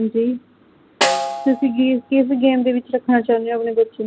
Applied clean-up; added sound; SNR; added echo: none; Snare drum; 7 dB; none.